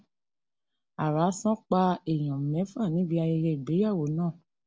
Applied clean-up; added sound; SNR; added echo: none; none; none; none.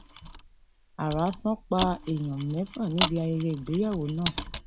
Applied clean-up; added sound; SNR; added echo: none; Mechanisms; 3 dB; none.